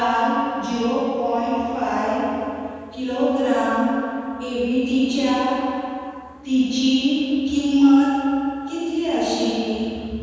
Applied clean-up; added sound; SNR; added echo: none; none; none; reverberation time 2.1 s.